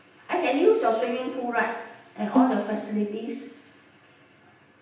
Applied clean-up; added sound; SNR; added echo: none; Bowed string instrument; 1 dB; reverberation time 0.9 s.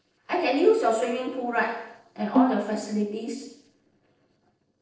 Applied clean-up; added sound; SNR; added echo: neural separator model SepFormer DNS4.